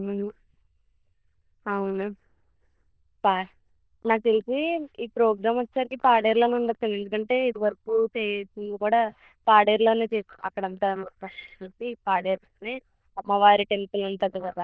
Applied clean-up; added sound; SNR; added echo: neural diffusion model UNIVERSE++.